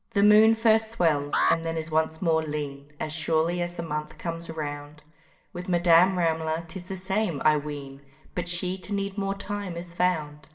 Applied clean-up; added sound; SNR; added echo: none; Alarm; 6 dB; reverberation time 1.2 s.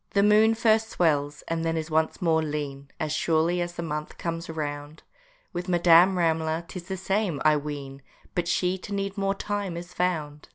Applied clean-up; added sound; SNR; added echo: none; none; none; none.